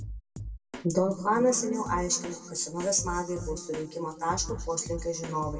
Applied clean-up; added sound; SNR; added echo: none; Drum kit; 11 dB; reverberation time 1.9 s.